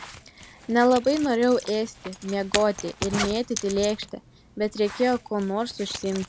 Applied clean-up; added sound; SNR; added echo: none; Zipper (clothing); 12 dB; none.